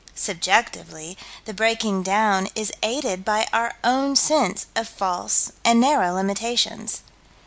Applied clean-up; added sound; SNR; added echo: none; none; none; none.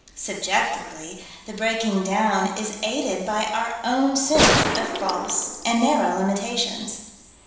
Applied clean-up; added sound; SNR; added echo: none; Gunshot, gunfire; -2 dB; reverberation time 1.1 s.